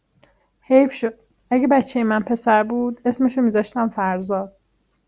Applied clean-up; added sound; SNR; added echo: none; none; none; none.